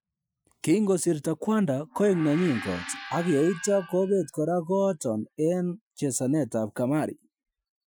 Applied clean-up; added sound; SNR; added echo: classical method Wiener filter.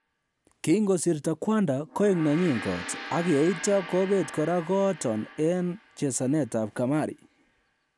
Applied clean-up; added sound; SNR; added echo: none; Gong; 16 dB; none.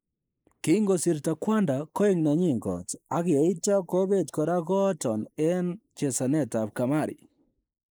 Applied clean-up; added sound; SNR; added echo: neural mask model Resemble Enhance denoiser.